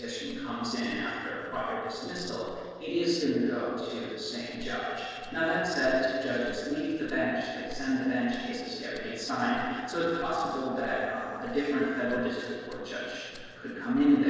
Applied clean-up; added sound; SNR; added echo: neural separator model SepFormer DNS4.